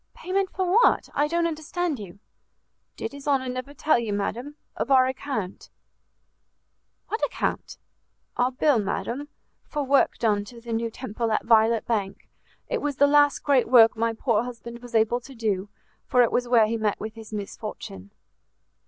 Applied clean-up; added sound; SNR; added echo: none; none; none; none.